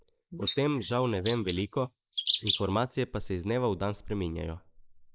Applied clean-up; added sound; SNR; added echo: neural mask model Resemble Enhance denoiser.